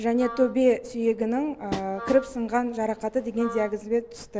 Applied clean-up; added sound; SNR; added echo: none; Train + Wind instrument, woodwind instrument; 14 dB; none.